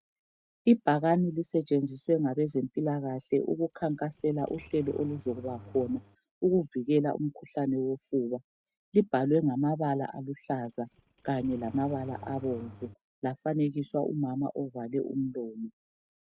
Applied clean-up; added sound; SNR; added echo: neural mask model RNNoise.